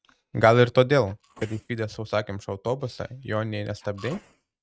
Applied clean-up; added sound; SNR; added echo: neural mask model RNNoise.